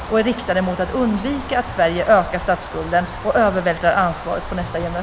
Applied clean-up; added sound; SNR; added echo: none; Bird; 11 dB; none.